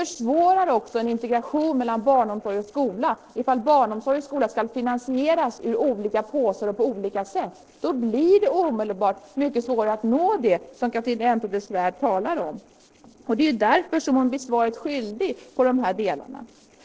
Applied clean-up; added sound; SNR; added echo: neural separator model SepFormer DNS4.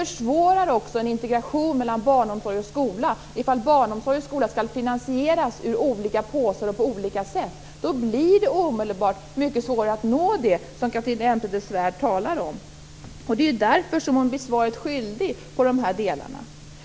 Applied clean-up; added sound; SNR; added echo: none; none; none; none.